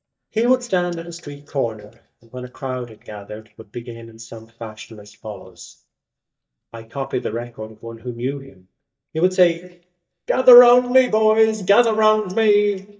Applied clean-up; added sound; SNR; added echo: neural mask model DeepFilterNet 3.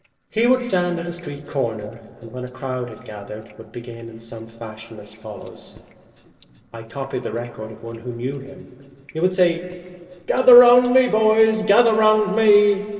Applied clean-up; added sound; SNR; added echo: neural separator model SepFormer DNS4.